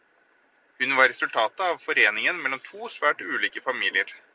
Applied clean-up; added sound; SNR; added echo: none; none; none; none.